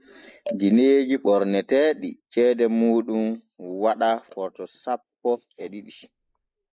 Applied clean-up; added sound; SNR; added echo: neural mask model Resemble Enhance denoiser.